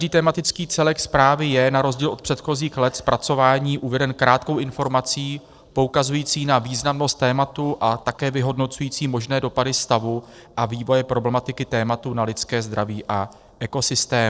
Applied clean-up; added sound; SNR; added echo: neural separator model SepFormer DNS4.